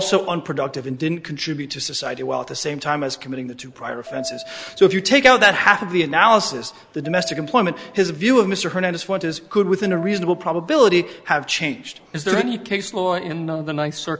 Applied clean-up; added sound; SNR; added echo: none; Piano; 17 dB; none.